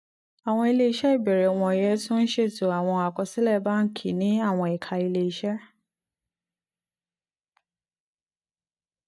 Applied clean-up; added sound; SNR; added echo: neural mask model DeepFilterNet 3.